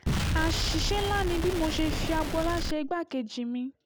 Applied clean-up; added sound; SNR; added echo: none; Explosion; -1 dB; none.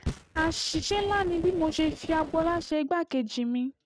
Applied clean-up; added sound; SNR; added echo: neural mask model RNNoise.